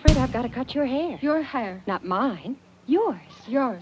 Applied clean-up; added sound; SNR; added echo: none; Bass drum; 3 dB; none.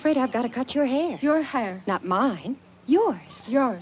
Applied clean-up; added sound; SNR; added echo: none; none; none; none.